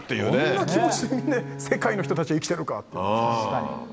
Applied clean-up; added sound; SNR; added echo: none; Bowed string instrument; 13 dB; none.